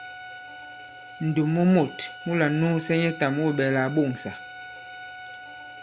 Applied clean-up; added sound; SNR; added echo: none; Bowed string instrument; 15 dB; none.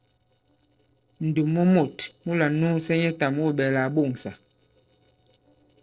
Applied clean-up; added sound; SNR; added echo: neural separator model SepFormer DNS4.